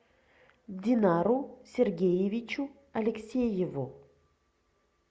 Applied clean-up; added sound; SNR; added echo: none; none; none; none.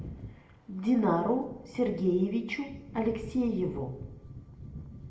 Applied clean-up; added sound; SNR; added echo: none; Thunder / Wind; 15 dB; reverberation time 0.7 s.